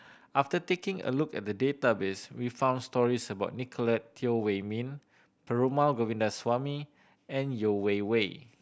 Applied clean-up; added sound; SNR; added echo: none; none; none; none.